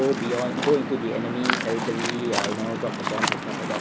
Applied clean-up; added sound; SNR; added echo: none; Waves, surf; 1 dB; none.